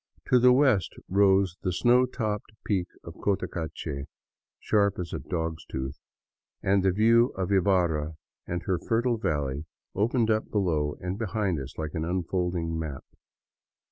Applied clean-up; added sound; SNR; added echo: none; none; none; none.